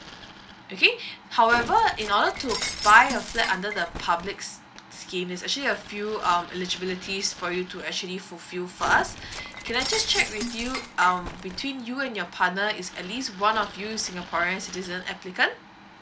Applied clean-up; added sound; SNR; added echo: none; Shatter; 12 dB; none.